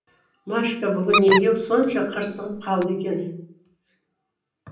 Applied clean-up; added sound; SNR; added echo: none; Squeak; 2 dB; reverberation time 0.6 s.